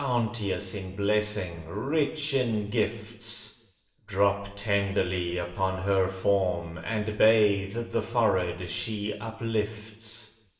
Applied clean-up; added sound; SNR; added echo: none; none; none; reverberation time 1.0 s.